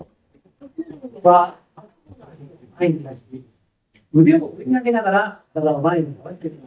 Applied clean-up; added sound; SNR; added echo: neural mask model DeepFilterNet 3.